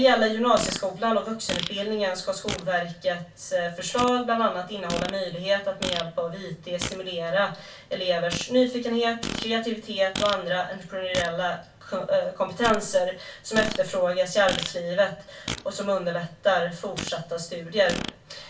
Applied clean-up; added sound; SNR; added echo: none; Fart; 12 dB; reverberation time 0.2 s.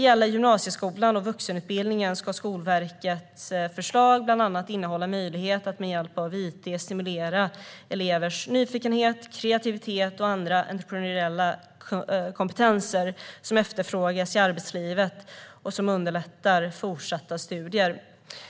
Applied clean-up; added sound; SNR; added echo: none; none; none; none.